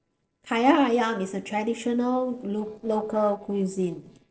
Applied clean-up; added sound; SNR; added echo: neural separator model SepFormer DNS4.